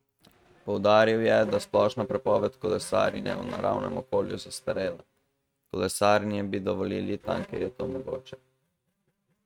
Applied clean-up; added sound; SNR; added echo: neural mask model RNNoise.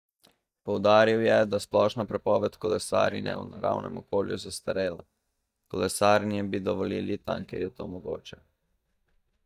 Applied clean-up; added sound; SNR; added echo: neural mask model DeepFilterNet 3.